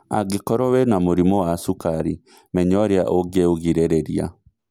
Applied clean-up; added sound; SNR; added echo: none; none; none; none.